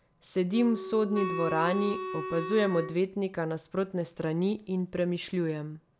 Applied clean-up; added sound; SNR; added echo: none; Wind instrument, woodwind instrument; 7 dB; none.